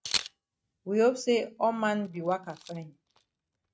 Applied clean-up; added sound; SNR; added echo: neural mask model RNNoise.